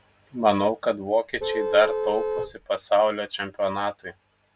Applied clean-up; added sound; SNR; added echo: none; Vehicle horn, car horn, honking; 3 dB; none.